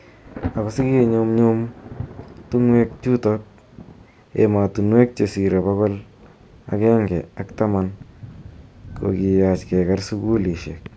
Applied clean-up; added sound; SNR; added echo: none; Thunder; 17 dB; none.